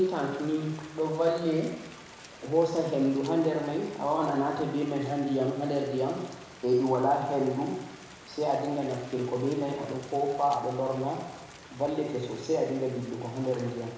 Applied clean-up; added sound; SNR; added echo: none; Rain; 19 dB; reverberation time 1.0 s.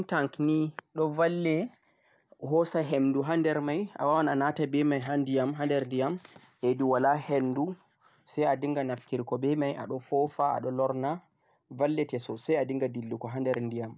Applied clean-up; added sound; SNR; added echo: none; none; none; none.